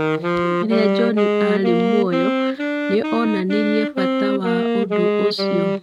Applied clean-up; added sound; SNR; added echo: neural mask model RNNoise.